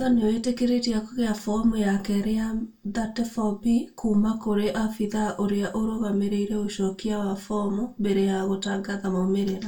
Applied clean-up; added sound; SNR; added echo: none; none; none; reverberation time 0.2 s.